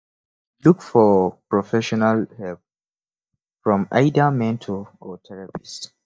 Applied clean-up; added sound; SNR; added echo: neural mask model DeepFilterNet 3.